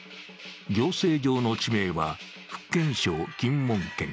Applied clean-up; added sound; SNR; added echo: none; none; none; none.